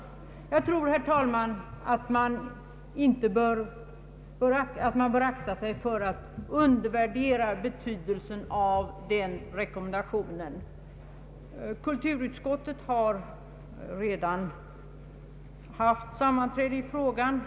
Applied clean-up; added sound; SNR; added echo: none; none; none; none.